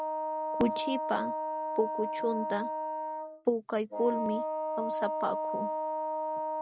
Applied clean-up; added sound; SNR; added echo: none; Wind instrument, woodwind instrument; 0 dB; none.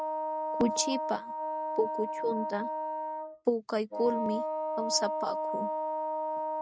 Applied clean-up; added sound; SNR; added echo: neural mask model RNNoise.